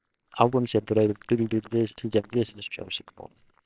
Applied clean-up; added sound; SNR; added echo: neural separator model SepFormer WHAMR!.